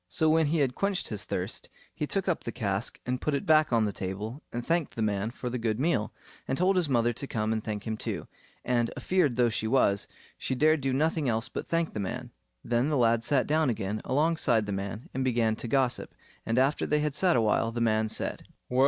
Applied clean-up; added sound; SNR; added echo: none; none; none; none.